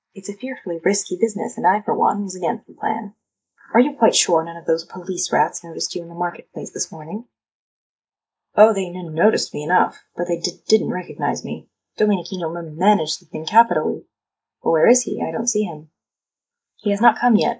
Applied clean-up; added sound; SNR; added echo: neural mask model Resemble Enhance denoiser.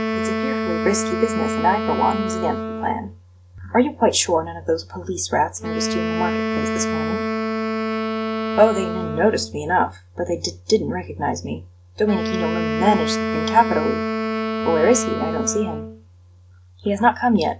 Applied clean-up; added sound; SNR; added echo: none; Wind instrument, woodwind instrument; 3 dB; none.